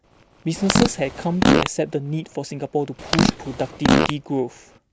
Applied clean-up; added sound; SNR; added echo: none; Fart; -3 dB; none.